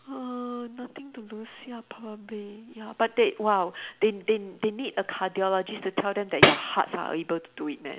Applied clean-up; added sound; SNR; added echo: none; Tambourine; -3 dB; none.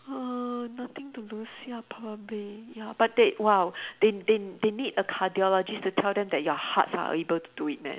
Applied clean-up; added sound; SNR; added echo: none; none; none; none.